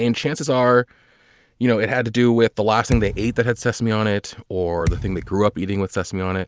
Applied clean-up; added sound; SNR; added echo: none; Thump, thud; 8 dB; none.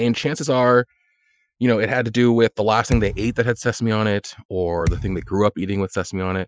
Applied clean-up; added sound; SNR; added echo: classical method Wiener filter.